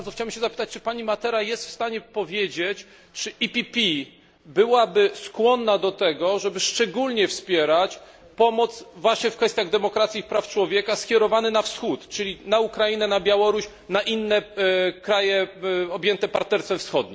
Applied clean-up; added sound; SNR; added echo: none; none; none; none.